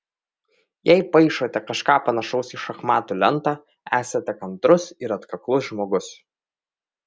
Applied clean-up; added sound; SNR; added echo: none; none; none; none.